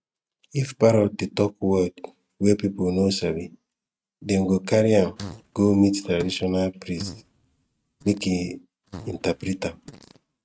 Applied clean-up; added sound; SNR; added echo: neural mask model RNNoise.